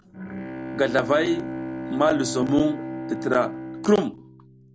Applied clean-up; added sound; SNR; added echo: none; Bowed string instrument; 8 dB; none.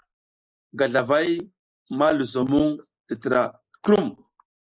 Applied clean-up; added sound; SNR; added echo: neural mask model Resemble Enhance denoiser.